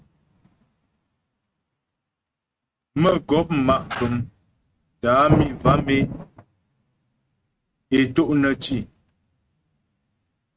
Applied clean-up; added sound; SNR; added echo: neural mask model RNNoise.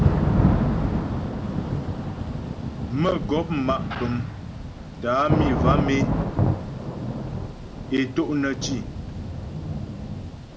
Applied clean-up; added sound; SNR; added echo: none; Thunder / Rain; -3 dB; none.